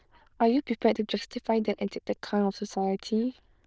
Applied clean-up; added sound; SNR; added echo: neural diffusion model UNIVERSE++.